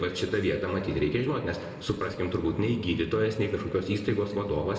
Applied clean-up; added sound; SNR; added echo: none; none; none; reverberation time 1.9 s.